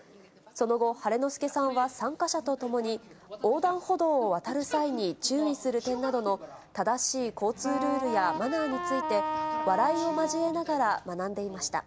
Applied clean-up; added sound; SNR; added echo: none; Wind instrument, woodwind instrument; 4 dB; none.